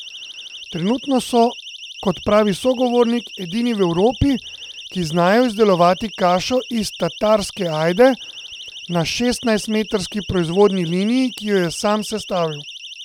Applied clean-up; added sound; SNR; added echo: none; Siren; 16 dB; none.